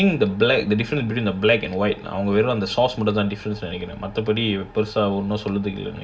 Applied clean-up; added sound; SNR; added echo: none; none; none; reverberation time 0.3 s.